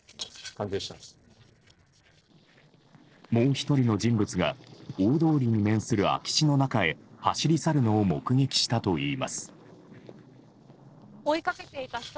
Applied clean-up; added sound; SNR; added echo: neural separator model SepFormer DNS4.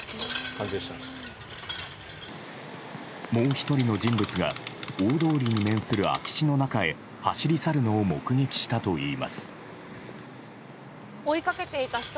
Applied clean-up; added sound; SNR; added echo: none; Insect; 8 dB; none.